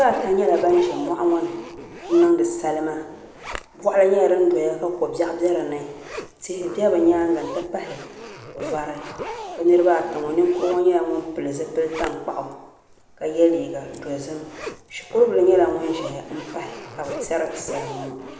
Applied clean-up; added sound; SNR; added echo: none; Zipper (clothing); 15 dB; none.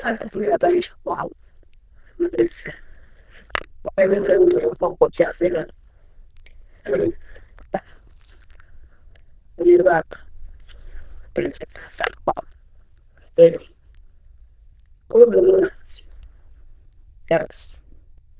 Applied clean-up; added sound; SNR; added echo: neural diffusion model UNIVERSE++.